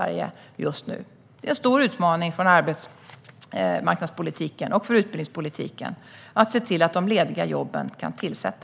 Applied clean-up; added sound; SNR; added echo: none; none; none; none.